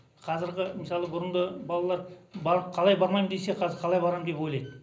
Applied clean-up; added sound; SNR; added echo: none; none; none; reverberation time 0.5 s.